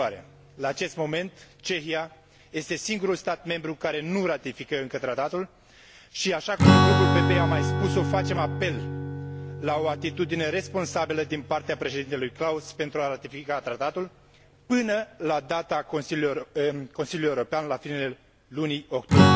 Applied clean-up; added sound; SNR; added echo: none; Strum; 0 dB; none.